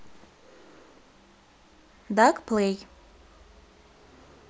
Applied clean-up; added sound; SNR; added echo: none; none; none; none.